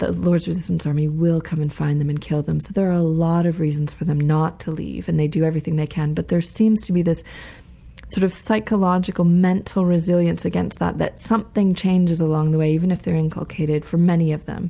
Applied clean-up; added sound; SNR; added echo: none; none; none; none.